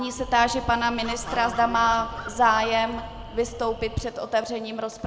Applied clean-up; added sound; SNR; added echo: none; Crow; 14 dB; none.